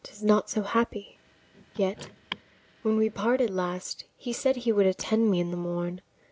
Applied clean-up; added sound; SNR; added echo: none; Car; 19 dB; none.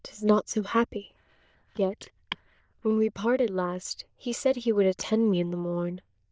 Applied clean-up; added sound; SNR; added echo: neural diffusion model UNIVERSE++.